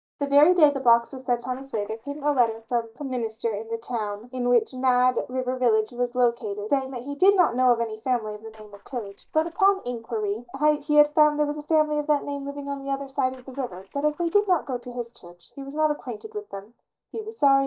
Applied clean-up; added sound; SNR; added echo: neural mask model DeepFilterNet 3.